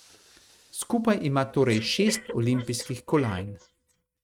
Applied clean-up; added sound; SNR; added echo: neural mask model RNNoise.